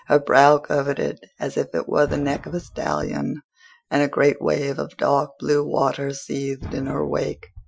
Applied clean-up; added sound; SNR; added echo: classical method Wiener filter.